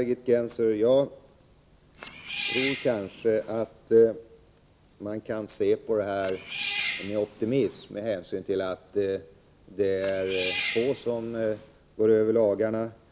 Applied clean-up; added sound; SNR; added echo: none; Cat; 10 dB; none.